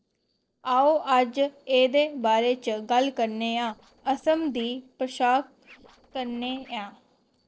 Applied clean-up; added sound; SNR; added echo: neural separator model SepFormer DNS4.